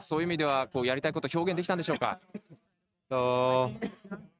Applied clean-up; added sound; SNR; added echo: neural mask model RNNoise.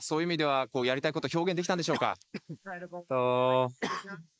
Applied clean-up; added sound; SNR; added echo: neural mask model Resemble Enhance denoiser.